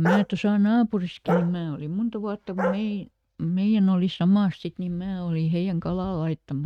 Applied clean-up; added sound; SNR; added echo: neural mask model RNNoise.